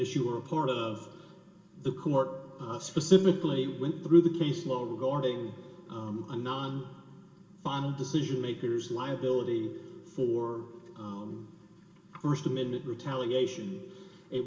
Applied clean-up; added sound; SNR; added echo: none; none; none; reverberation time 0.2 s.